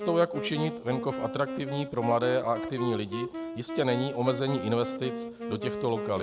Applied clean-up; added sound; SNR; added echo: none; Wind instrument, woodwind instrument; 7 dB; none.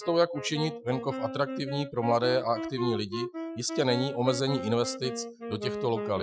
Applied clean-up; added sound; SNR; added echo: classical method Wiener filter.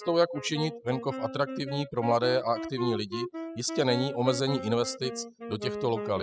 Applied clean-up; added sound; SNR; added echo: classical method spectral subtraction.